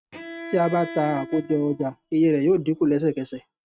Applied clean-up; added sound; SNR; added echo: neural mask model RNNoise.